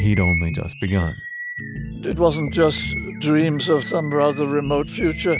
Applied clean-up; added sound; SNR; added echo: none; Bird vocalization, bird call, bird song; 12 dB; none.